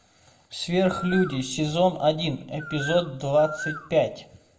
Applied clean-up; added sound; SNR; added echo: none; Bird; 14 dB; reverberation time 0.3 s.